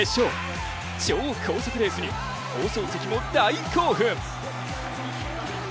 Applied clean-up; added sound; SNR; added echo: none; none; none; none.